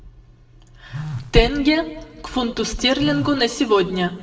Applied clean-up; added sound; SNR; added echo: none; Telephone; 14 dB; reverberation time 1.0 s.